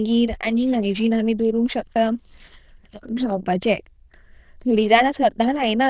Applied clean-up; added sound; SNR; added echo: neural diffusion model UNIVERSE++.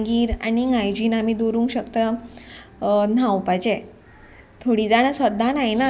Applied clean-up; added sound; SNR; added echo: none; none; none; none.